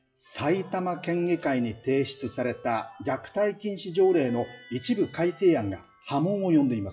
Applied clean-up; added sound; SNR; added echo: classical method WPE with log-MMSE.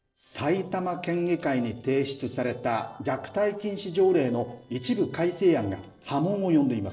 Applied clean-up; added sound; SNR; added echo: neural separator model SepFormer DNS4.